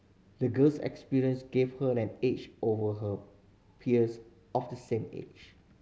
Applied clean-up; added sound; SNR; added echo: none; none; none; none.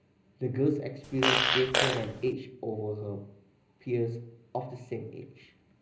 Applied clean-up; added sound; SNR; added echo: none; Fart; -4 dB; reverberation time 0.5 s.